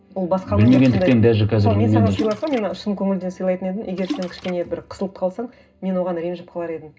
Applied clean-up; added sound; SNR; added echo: none; Splash, splatter; 14 dB; reverberation time 0.2 s.